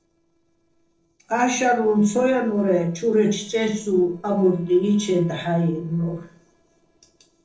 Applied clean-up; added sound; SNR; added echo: neural separator model SepFormer DNS4.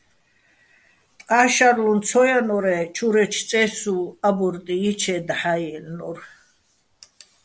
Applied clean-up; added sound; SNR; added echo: none; none; none; none.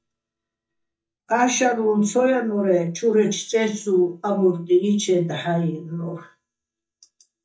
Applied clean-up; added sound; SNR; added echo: neural mask model DeepFilterNet 3.